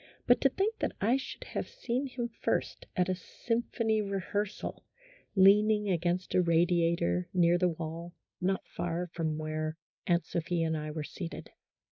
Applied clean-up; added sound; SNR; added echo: neural mask model Resemble Enhance denoiser.